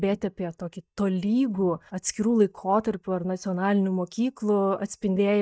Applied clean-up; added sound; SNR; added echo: neural mask model DeepFilterNet 3.